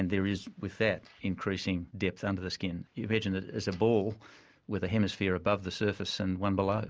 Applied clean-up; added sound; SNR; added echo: none; none; none; none.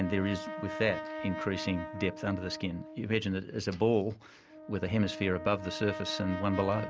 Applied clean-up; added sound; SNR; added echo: none; Brass instrument; 10 dB; none.